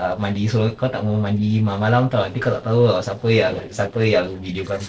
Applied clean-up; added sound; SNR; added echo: neural separator model SepFormer DNS4.